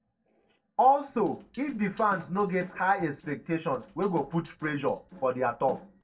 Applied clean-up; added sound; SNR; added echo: neural separator model SepFormer DNS4.